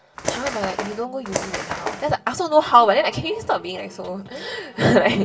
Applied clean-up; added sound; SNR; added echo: none; Bird; 7 dB; reverberation time 3.0 s.